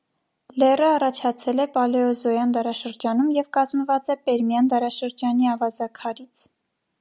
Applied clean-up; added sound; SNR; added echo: none; none; none; none.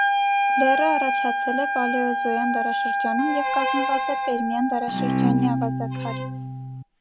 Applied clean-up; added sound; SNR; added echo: none; Wind instrument, woodwind instrument + Bowed string instrument; -4 dB; none.